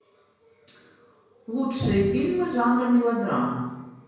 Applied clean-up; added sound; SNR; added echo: none; none; none; reverberation time 1.0 s.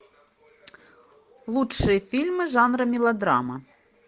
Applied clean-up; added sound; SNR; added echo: none; none; none; none.